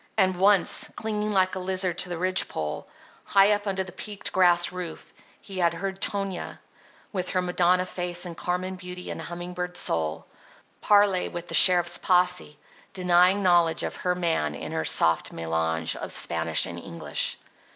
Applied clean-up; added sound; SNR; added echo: none; none; none; none.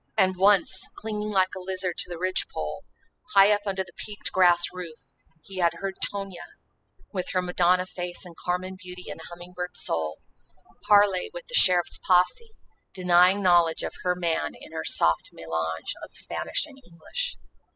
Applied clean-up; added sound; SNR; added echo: classical method spectral subtraction.